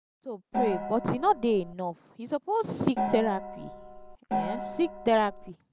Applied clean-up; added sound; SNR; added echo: none; Gong; 5 dB; none.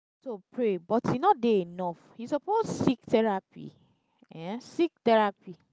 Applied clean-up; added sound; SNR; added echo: none; none; none; none.